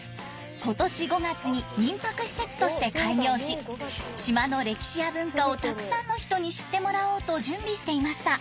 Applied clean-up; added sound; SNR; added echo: none; none; none; none.